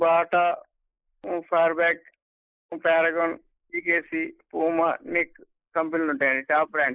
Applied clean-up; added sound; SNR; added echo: neural mask model Resemble Enhance denoiser.